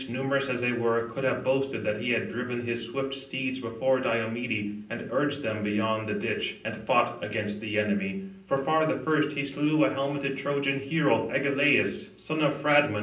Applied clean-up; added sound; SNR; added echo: none; none; none; reverberation time 0.6 s.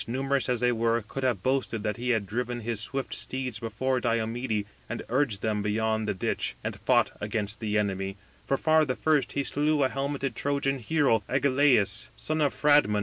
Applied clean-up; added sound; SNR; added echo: none; none; none; none.